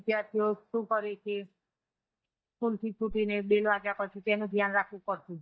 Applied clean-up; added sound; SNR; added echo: neural mask model DeepFilterNet 3.